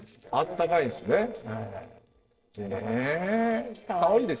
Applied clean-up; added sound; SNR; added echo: neural separator model SepFormer DNS4.